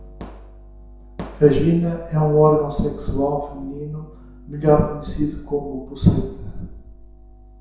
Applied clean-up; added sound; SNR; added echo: none; none; none; reverberation time 0.7 s.